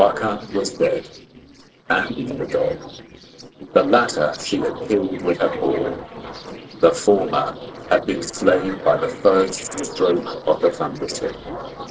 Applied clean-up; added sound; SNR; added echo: neural separator model SepFormer DNS4.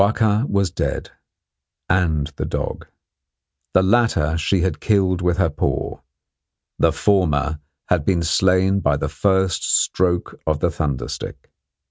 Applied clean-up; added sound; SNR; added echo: none; none; none; none.